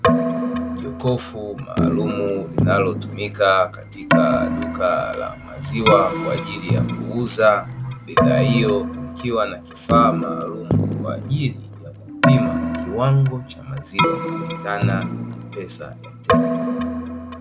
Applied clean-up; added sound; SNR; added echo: none; Keyboard (musical); 0 dB; none.